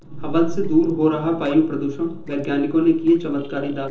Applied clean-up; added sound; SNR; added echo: neural separator model SepFormer DNS4.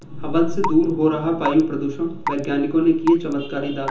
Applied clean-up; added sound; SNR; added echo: none; Raindrop / Drip / Water tap, faucet; 13 dB; reverberation time 0.6 s.